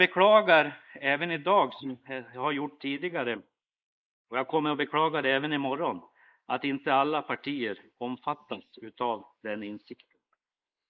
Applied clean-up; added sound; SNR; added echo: neural mask model Resemble Enhance denoiser.